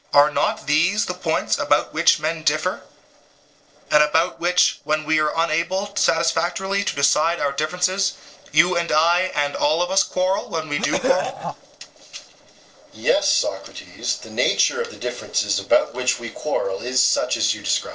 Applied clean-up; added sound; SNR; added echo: neural separator model SepFormer DNS4.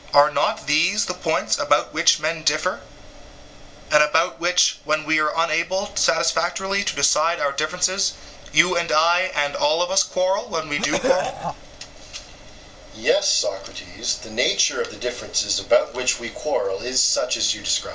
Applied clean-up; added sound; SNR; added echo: none; Cough; 3 dB; none.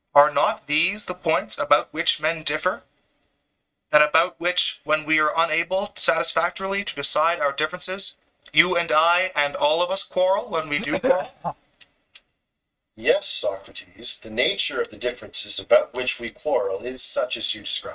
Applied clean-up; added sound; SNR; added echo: neural mask model RNNoise.